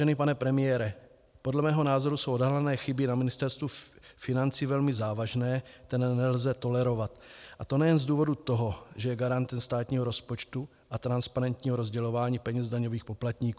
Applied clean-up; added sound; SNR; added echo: none; none; none; none.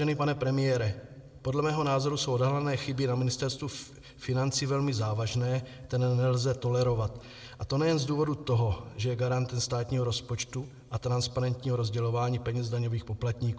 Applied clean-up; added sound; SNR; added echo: none; none; none; reverberation time 1.6 s.